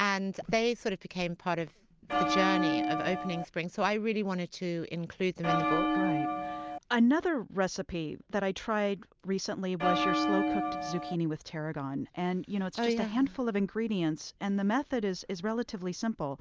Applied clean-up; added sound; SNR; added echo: none; Bell; -2 dB; none.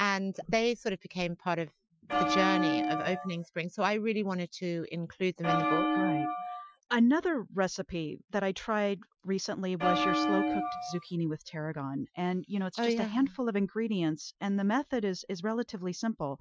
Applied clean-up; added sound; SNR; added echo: classical method Wiener filter.